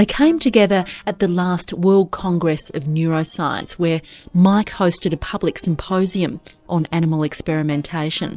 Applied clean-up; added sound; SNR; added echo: neural separator model SepFormer DNS4.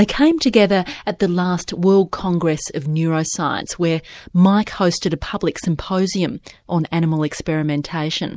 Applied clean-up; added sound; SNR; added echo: neural mask model Resemble Enhance denoiser.